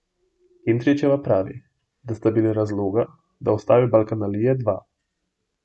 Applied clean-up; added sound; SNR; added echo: none; none; none; none.